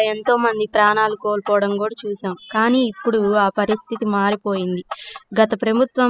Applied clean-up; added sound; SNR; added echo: classical method spectral subtraction.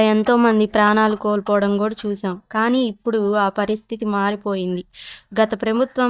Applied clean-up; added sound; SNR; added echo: neural mask model DeepFilterNet 3.